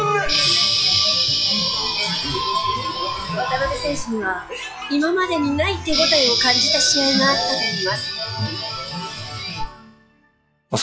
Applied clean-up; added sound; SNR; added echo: classical method log-MMSE.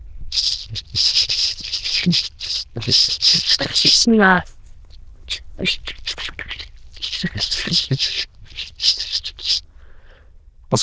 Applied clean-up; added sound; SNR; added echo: neural diffusion model UNIVERSE++.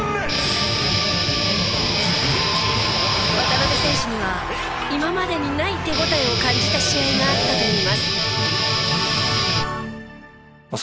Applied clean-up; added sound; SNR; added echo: none; Guitar; -2 dB; none.